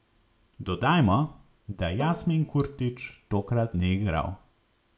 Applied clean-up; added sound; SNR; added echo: none; Bowed string instrument; 17 dB; none.